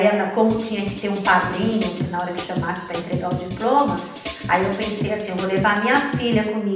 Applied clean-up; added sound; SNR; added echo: none; Drum kit; 8 dB; reverberation time 0.9 s.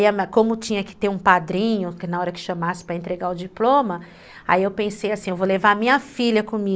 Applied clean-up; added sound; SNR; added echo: none; none; none; none.